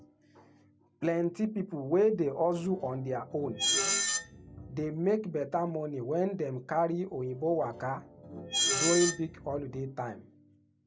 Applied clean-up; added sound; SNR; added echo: none; Screech; 5 dB; none.